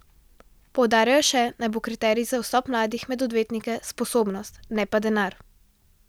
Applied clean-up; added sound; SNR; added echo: none; none; none; none.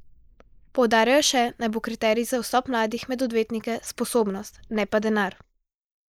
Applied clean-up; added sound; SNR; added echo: neural mask model Resemble Enhance denoiser.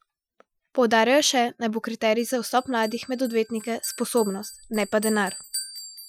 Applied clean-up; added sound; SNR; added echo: classical method Wiener filter.